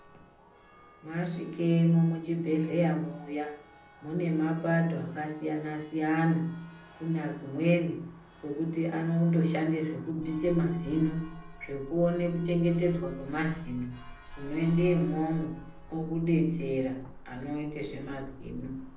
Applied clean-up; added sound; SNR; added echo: none; Church bell; 18 dB; reverberation time 0.6 s.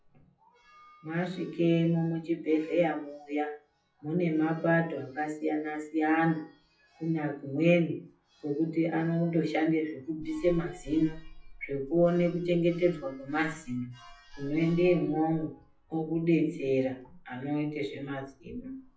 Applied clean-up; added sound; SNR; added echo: classical method WPE with log-MMSE.